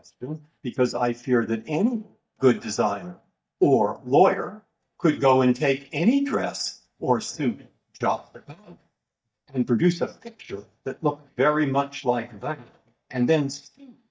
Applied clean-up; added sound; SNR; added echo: neural mask model DeepFilterNet 3.